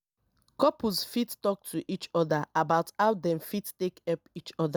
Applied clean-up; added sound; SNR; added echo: none; none; none; none.